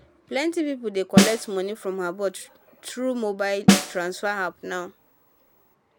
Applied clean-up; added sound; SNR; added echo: none; Snare drum; -3 dB; none.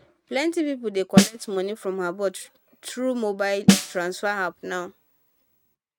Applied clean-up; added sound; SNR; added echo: neural mask model RNNoise.